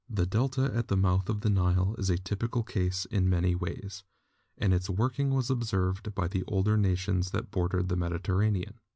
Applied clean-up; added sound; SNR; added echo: none; none; none; none.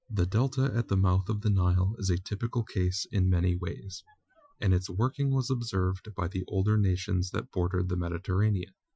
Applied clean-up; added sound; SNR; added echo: classical method Wiener filter.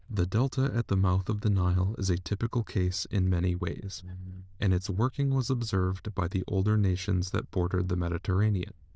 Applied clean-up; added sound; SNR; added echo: neural diffusion model UNIVERSE++.